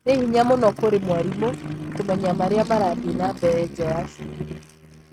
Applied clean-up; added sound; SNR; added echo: neural mask model RNNoise.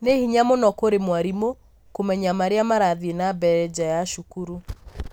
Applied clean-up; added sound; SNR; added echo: none; none; none; none.